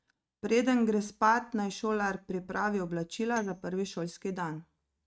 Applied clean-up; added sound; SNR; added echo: neural mask model RNNoise.